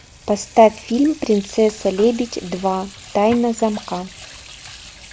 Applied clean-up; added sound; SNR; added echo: none; Sink (filling or washing) / Water tap, faucet; 20 dB; none.